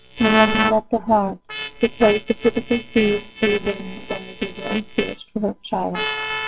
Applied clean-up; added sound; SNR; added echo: neural separator model SepFormer WHAMR!.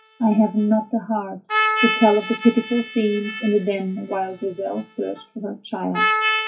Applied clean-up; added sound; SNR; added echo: classical method WPE with log-MMSE.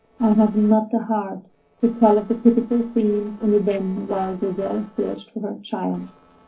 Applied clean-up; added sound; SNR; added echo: neural separator model SepFormer DNS4.